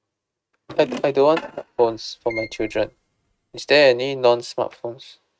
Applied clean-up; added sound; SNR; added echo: neural mask model RNNoise.